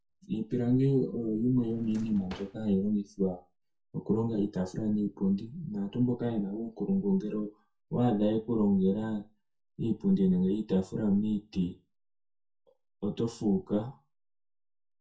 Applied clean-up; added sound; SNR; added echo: none; Drawer open or close; 19 dB; reverberation time 0.2 s.